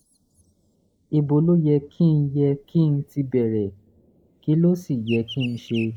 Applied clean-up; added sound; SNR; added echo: neural mask model Resemble Enhance denoiser.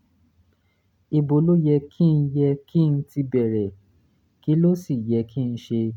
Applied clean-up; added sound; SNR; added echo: none; none; none; none.